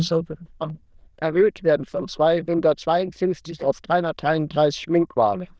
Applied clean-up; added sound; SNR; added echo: neural diffusion model UNIVERSE++.